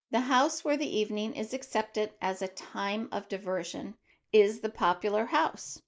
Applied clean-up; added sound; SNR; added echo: neural mask model Resemble Enhance denoiser.